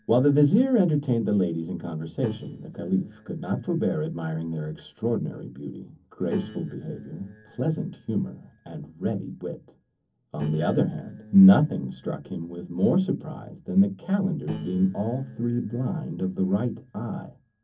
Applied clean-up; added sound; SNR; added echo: neural separator model SepFormer DNS4.